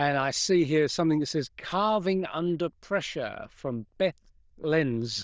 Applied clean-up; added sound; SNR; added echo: neural diffusion model UNIVERSE++.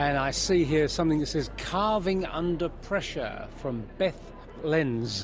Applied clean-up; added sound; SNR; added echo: none; none; none; none.